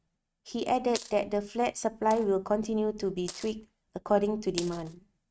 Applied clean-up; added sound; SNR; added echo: neural mask model RNNoise.